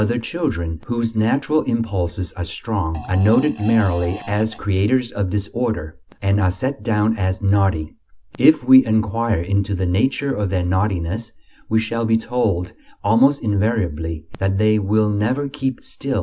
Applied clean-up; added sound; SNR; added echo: none; Fart; 16 dB; none.